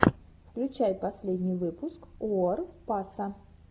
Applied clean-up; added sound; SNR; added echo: none; none; none; none.